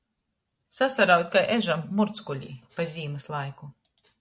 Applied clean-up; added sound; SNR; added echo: none; none; none; none.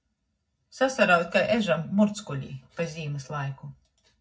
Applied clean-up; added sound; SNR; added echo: none; none; none; reverberation time 0.4 s.